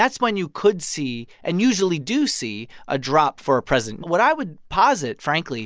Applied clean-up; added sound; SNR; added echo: none; none; none; none.